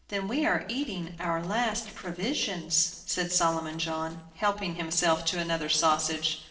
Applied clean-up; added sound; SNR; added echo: neural separator model SepFormer DNS4.